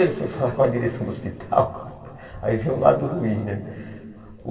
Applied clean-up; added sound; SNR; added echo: none; none; none; reverberation time 2.4 s.